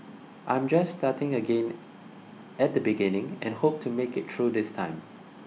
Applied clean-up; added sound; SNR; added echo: none; none; none; none.